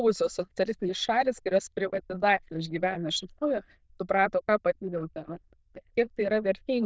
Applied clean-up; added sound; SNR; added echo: neural diffusion model UNIVERSE++.